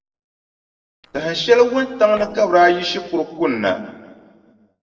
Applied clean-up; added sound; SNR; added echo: neural separator model SepFormer DNS4.